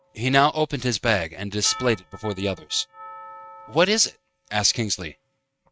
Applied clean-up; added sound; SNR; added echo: neural mask model RNNoise.